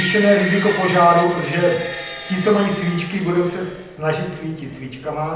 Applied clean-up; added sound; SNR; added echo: none; Screech; 11 dB; reverberation time 0.9 s.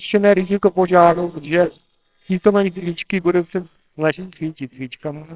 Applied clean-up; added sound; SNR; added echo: neural separator model SepFormer WHAMR!.